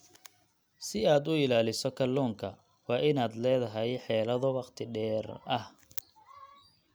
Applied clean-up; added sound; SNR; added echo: none; none; none; none.